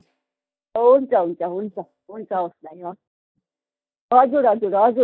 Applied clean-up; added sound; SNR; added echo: neural mask model DeepFilterNet 3.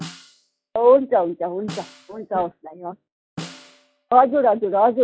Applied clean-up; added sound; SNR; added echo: classical method log-MMSE.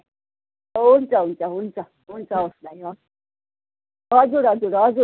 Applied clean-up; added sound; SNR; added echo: none; none; none; none.